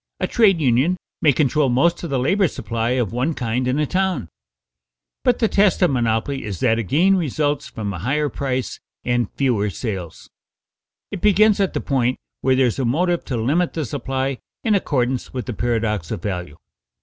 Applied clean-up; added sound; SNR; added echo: none; none; none; none.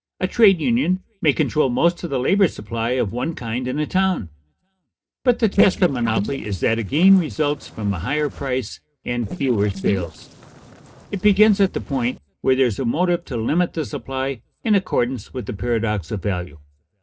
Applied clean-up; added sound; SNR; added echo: neural separator model SepFormer DNS4.